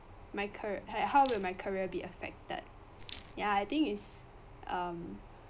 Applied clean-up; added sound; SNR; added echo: none; Rattle; -4 dB; none.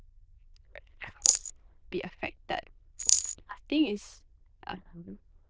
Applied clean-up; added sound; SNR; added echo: neural diffusion model UNIVERSE++.